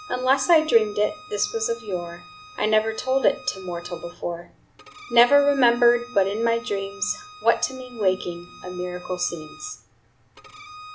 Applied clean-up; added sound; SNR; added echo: none; Bowed string instrument; 19 dB; none.